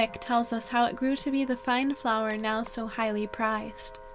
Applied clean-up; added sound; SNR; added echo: none; Wind instrument, woodwind instrument + Coin (dropping); 18 dB; none.